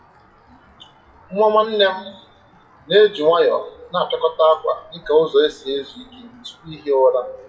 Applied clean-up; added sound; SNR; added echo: classical method WPE with log-MMSE.